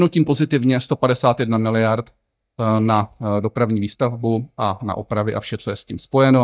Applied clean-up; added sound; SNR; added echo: neural mask model DeepFilterNet 3.